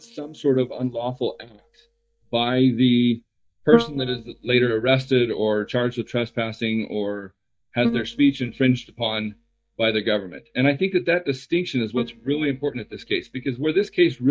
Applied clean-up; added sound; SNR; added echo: neural mask model DeepFilterNet 3.